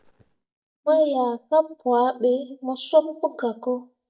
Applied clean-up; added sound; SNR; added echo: neural mask model DeepFilterNet 3.